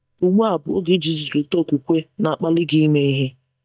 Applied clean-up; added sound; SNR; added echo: neural mask model DeepFilterNet 3.